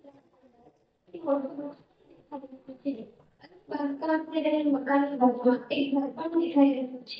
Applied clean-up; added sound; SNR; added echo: neural mask model DeepFilterNet 3.